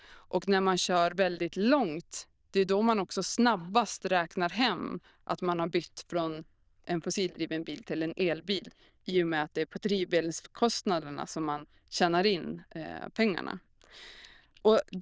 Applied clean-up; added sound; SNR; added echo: neural diffusion model UNIVERSE++.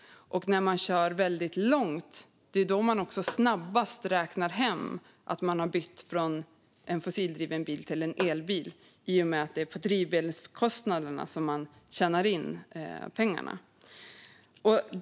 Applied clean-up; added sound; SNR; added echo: none; Tap / Hammer; 13 dB; none.